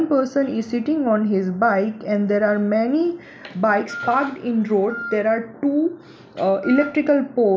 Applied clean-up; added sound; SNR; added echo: none; Wind instrument, woodwind instrument; 13 dB; none.